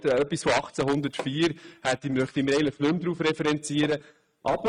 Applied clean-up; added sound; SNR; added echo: neural mask model RNNoise.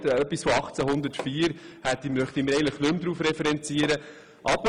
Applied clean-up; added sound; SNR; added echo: none; Hammer; 16 dB; none.